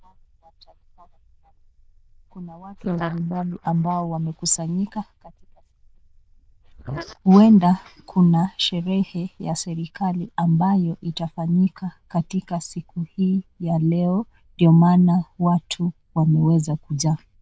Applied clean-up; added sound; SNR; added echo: neural diffusion model UNIVERSE++.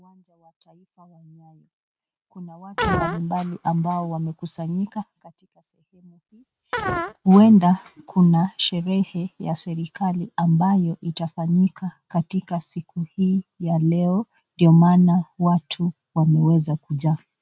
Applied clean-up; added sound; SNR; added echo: neural mask model RNNoise.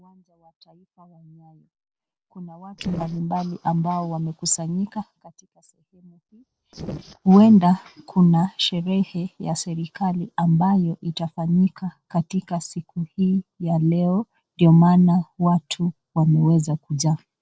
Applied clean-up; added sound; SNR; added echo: neural separator model SepFormer DNS4.